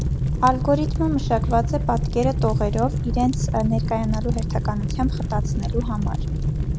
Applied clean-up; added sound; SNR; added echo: none; Fire; -2 dB; none.